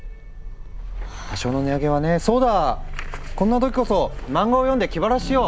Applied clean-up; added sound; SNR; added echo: none; Sliding door; 8 dB; none.